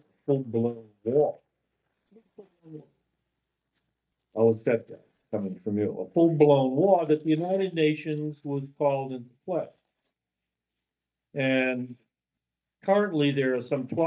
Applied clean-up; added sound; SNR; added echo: neural mask model DeepFilterNet 3.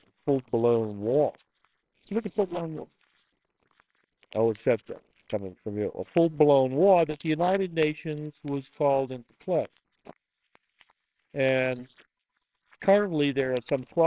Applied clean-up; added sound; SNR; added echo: neural separator model SepFormer WHAMR!.